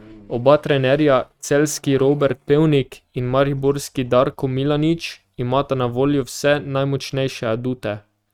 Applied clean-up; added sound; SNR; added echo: neural mask model RNNoise.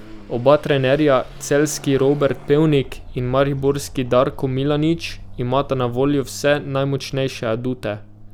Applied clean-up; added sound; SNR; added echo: none; Car passing by / Accelerating, revving, vroom; 16 dB; none.